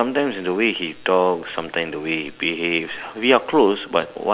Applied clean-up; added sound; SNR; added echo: none; none; none; none.